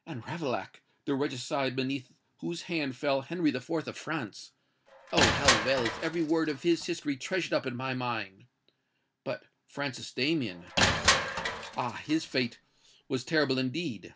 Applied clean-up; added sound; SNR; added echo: none; Crushing; 0 dB; none.